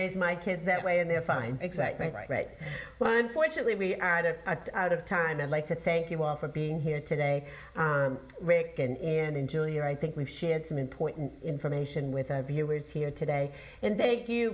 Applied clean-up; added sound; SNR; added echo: none; none; none; reverberation time 1.0 s.